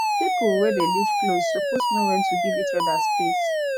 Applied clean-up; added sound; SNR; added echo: none; Alarm; -5 dB; none.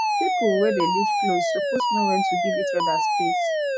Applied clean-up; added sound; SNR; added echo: classical method log-MMSE.